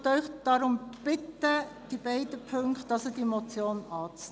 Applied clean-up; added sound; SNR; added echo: none; none; none; none.